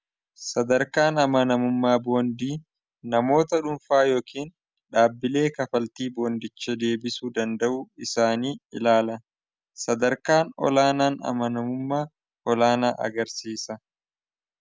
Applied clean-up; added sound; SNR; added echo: none; none; none; none.